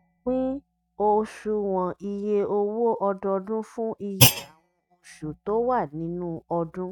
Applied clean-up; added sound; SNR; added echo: neural mask model RNNoise.